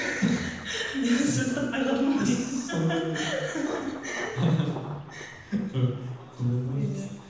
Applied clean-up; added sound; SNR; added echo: none; Thunder; 15 dB; reverberation time 1.1 s.